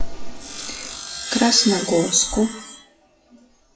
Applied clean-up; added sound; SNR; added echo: classical method WPE with log-MMSE.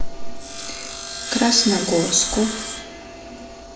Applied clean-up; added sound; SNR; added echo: none; Sawing; 9 dB; reverberation time 0.6 s.